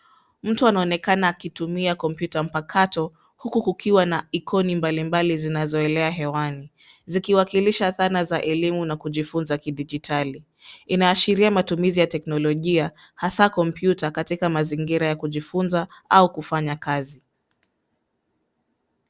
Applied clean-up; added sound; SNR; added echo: none; none; none; none.